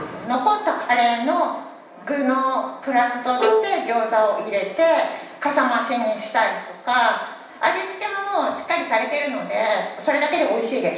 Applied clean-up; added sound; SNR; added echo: none; Bowed string instrument; 4 dB; reverberation time 0.9 s.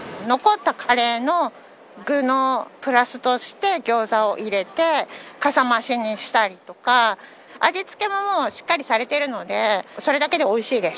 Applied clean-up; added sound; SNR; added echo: none; none; none; none.